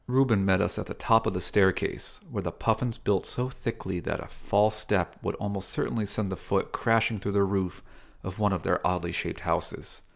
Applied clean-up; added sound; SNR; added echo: none; none; none; none.